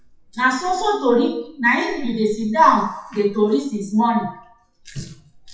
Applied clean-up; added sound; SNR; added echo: classical method WPE with log-MMSE.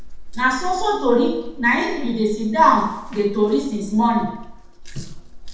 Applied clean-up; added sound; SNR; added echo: neural separator model SepFormer DNS4.